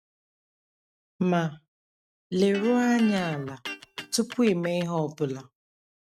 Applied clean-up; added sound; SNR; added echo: neural mask model RNNoise.